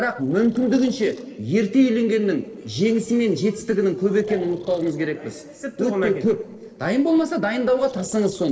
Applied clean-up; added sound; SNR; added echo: neural separator model SepFormer DNS4.